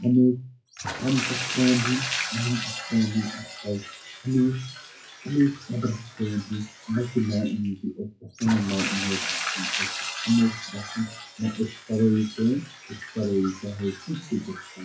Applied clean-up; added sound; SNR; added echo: classical method WPE with log-MMSE.